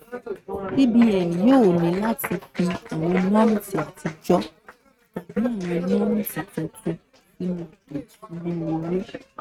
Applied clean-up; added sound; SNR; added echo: neural mask model RNNoise.